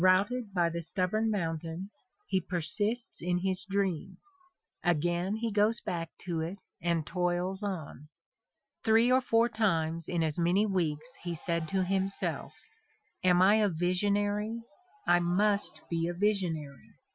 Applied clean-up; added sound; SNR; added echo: classical method Wiener filter.